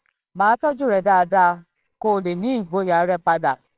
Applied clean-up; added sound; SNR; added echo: neural separator model SepFormer WHAMR!.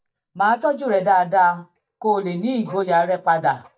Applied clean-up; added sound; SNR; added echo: neural mask model DeepFilterNet 3.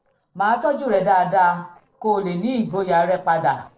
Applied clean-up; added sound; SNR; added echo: neural separator model SepFormer DNS4.